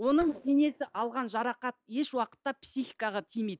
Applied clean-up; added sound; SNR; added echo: neural mask model DeepFilterNet 3.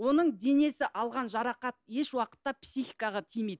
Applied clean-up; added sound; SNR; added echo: none; none; none; none.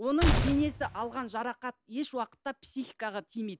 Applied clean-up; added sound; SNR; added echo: none; Gunshot, gunfire; -4 dB; none.